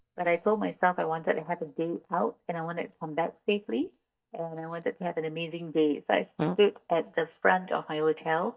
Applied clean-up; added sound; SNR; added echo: neural mask model DeepFilterNet 3.